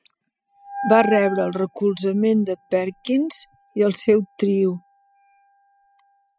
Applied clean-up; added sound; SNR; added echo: classical method spectral subtraction.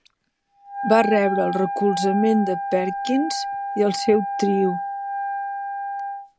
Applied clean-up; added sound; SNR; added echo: none; Wind instrument, woodwind instrument; 4 dB; none.